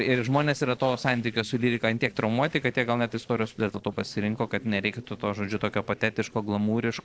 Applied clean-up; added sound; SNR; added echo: neural separator model SepFormer DNS4.